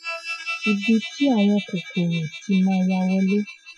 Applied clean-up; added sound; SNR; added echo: classical method Wiener filter.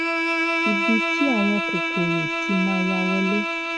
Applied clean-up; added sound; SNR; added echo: none; Bowed string instrument; -1 dB; none.